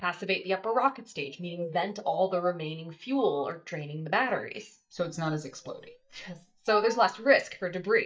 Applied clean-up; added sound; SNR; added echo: neural mask model DeepFilterNet 3.